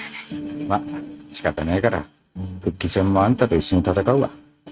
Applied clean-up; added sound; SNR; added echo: neural mask model RNNoise.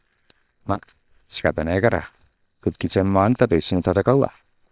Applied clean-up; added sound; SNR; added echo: neural separator model SepFormer WHAM!.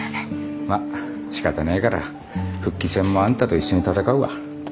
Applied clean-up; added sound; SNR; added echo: none; none; none; none.